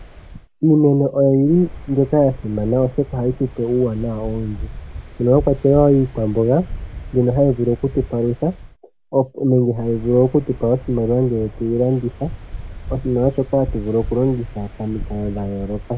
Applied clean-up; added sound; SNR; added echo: none; Waves, surf; 14 dB; none.